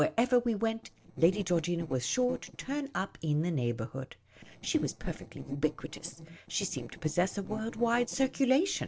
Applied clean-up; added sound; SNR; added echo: neural separator model SepFormer DNS4.